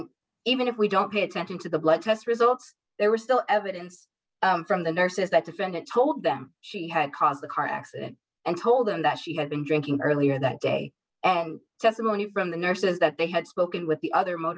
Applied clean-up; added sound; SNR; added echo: none; none; none; none.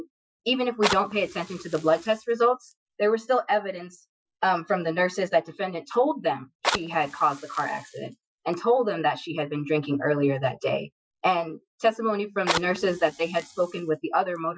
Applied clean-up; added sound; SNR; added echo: classical method Wiener filter.